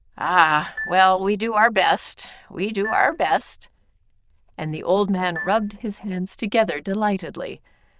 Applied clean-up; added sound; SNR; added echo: neural diffusion model UNIVERSE++.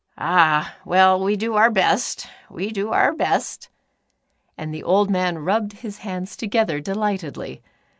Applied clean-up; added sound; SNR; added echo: none; none; none; none.